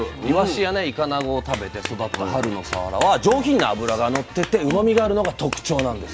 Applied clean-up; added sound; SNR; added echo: none; Clapping; 13 dB; none.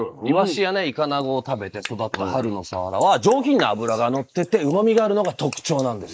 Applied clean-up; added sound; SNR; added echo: neural mask model Resemble Enhance denoiser.